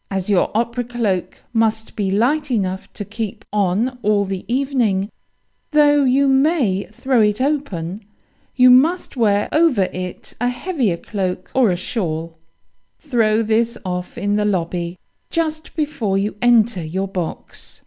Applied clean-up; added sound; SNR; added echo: none; none; none; none.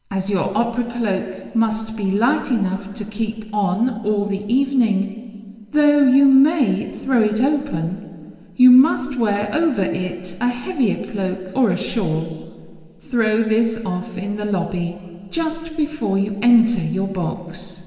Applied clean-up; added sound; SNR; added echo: none; none; none; reverberation time 2.9 s.